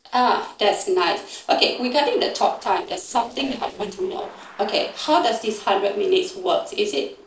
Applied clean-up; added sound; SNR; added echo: neural separator model SepFormer DNS4.